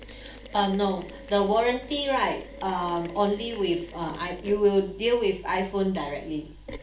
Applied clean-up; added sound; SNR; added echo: none; Mechanisms; 16 dB; reverberation time 0.4 s.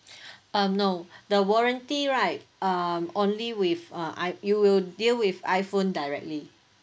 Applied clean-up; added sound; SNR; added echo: none; none; none; none.